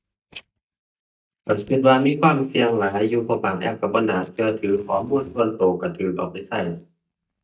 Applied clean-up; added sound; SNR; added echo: neural mask model DeepFilterNet 3.